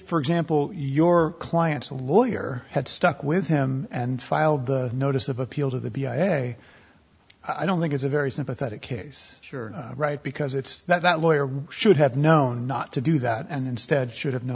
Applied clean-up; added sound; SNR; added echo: none; none; none; none.